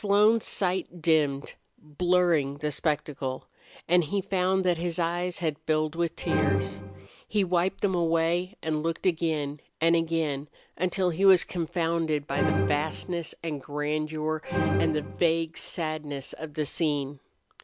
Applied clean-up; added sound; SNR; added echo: none; Musical instrument; 4 dB; none.